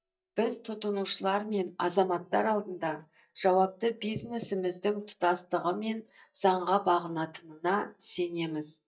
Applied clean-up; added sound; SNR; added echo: neural mask model DeepFilterNet 3.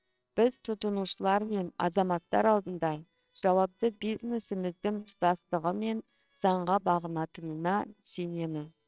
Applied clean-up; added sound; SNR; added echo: neural separator model SepFormer WHAMR!.